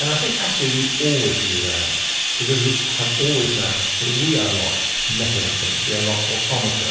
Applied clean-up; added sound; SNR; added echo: none; Bathtub (filling or washing); -3 dB; reverberation time 1.1 s.